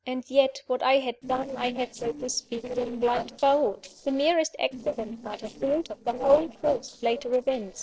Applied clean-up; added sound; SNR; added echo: neural separator model SepFormer DNS4.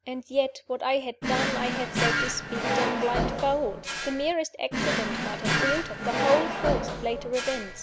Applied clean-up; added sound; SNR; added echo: none; Drawer open or close; -1 dB; none.